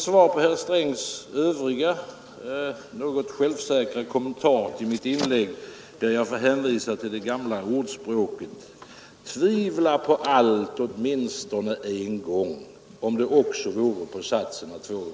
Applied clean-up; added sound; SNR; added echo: none; none; none; none.